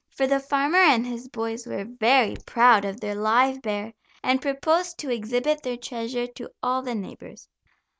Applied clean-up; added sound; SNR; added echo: none; none; none; none.